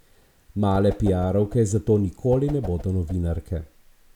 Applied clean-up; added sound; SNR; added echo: none; Whoosh, swoosh, swish; 15 dB; none.